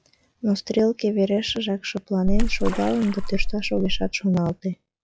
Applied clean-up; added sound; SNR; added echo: classical method log-MMSE.